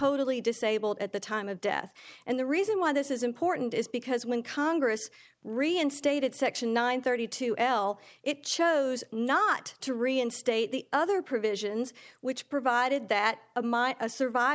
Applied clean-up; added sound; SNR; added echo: none; none; none; none.